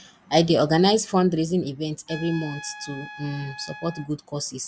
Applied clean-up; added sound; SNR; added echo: none; Trumpet; 19 dB; none.